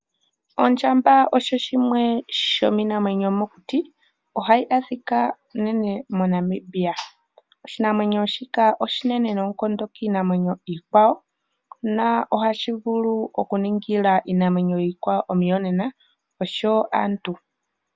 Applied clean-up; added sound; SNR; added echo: none; none; none; none.